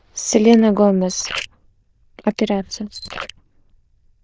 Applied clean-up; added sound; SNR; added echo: neural diffusion model UNIVERSE++.